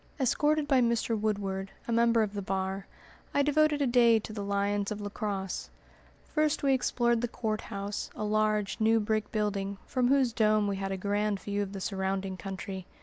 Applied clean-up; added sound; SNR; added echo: none; none; none; none.